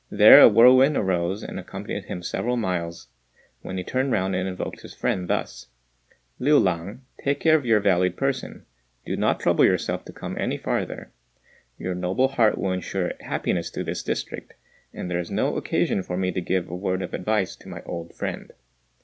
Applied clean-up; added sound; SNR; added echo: none; none; none; none.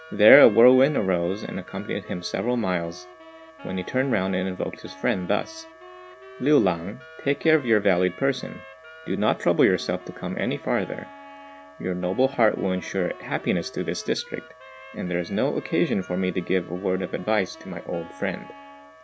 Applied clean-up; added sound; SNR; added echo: none; Wind instrument, woodwind instrument + Wind instrument, woodwind instrument; 20 dB; none.